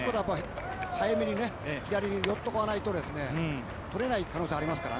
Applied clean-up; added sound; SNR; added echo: none; Skateboard; 16 dB; none.